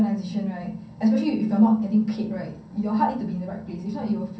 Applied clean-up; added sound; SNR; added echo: none; none; none; reverberation time 0.6 s.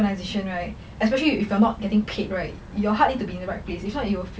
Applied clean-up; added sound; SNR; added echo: none; none; none; none.